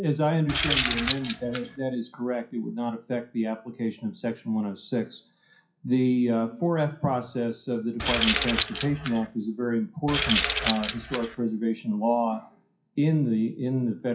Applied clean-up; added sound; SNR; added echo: classical method WPE with log-MMSE.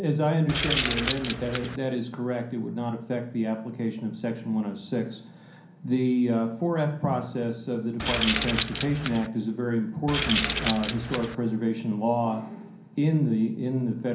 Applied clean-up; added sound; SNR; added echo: none; Keys jangling; 2 dB; reverberation time 0.6 s.